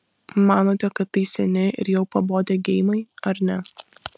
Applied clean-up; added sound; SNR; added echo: none; none; none; none.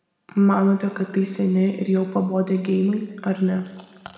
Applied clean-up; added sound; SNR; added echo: none; none; none; reverberation time 1.5 s.